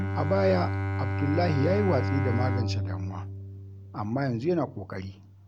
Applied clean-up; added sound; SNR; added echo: none; Bowed string instrument; 1 dB; none.